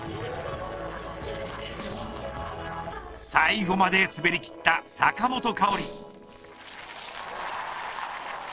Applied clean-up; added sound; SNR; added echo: neural separator model SepFormer DNS4.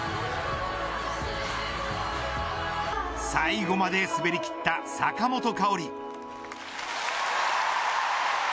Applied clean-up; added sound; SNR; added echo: none; none; none; none.